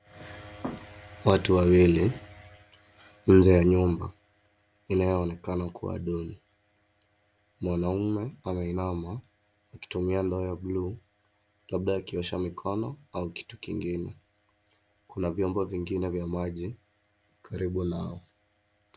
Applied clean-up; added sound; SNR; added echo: none; none; none; none.